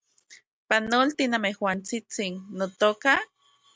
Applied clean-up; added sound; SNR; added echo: none; none; none; none.